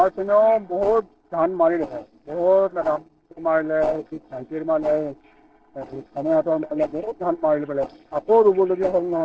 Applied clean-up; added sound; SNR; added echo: neural separator model SepFormer DNS4.